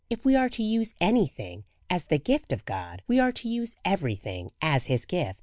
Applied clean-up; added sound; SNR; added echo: none; none; none; none.